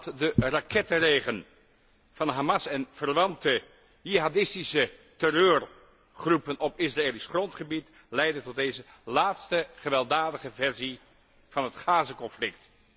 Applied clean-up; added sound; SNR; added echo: none; none; none; none.